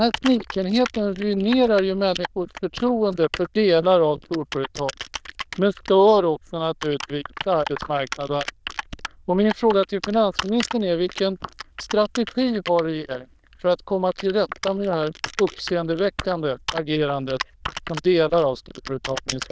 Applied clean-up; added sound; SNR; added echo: neural diffusion model UNIVERSE++.